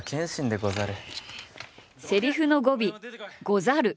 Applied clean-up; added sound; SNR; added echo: none; none; none; none.